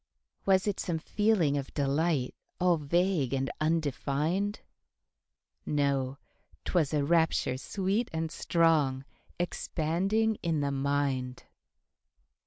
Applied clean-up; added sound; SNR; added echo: none; none; none; none.